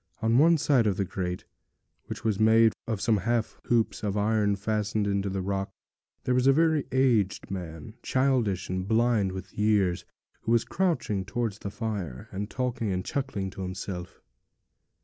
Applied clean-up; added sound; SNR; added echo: none; none; none; none.